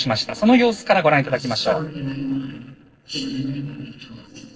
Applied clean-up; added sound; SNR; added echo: neural separator model SepFormer DNS4.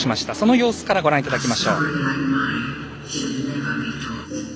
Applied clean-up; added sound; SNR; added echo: none; none; none; none.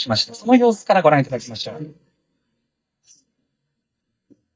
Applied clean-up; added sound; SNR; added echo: neural mask model DeepFilterNet 3.